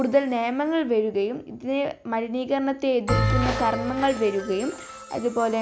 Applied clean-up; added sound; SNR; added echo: none; Bell; 6 dB; none.